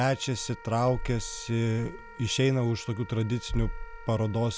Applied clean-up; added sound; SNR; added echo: none; Wind instrument, woodwind instrument; 20 dB; none.